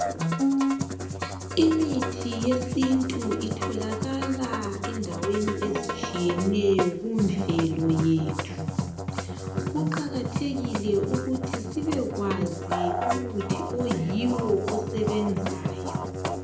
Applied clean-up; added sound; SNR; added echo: none; Musical instrument; 2 dB; reverberation time 0.7 s.